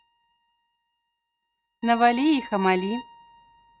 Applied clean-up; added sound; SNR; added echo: neural mask model RNNoise.